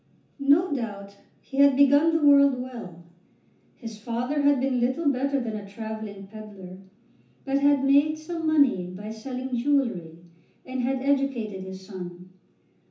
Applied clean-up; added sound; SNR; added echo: none; none; none; reverberation time 0.9 s.